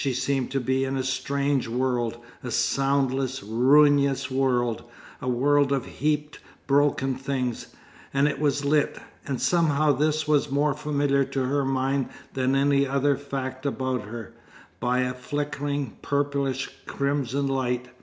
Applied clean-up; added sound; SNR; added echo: none; none; none; none.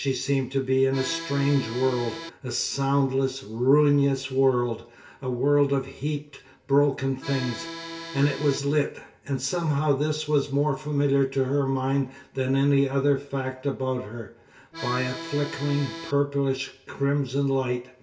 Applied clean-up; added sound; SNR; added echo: none; Accordion; 10 dB; reverberation time 0.2 s.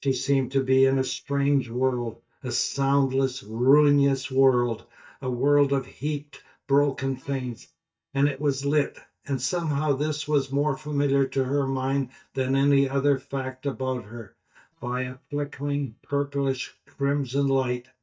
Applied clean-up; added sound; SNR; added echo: neural mask model DeepFilterNet 3.